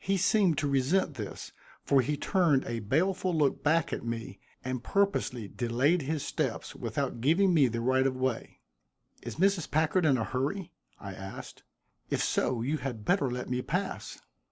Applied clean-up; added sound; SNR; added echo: none; none; none; none.